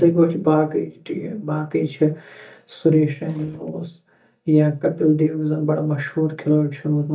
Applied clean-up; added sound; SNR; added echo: neural mask model DeepFilterNet 3.